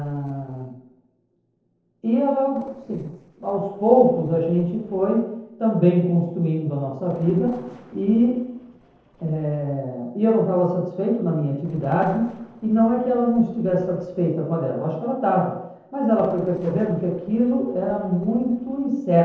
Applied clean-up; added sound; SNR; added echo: neural separator model SepFormer DNS4.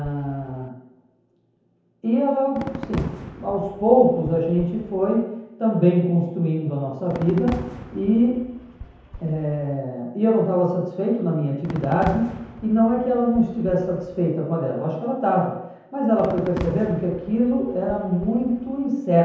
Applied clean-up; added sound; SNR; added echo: none; Fireworks; 16 dB; reverberation time 0.9 s.